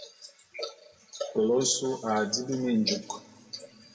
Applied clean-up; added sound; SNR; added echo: none; none; none; reverberation time 1.6 s.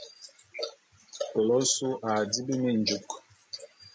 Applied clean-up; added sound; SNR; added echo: none; none; none; none.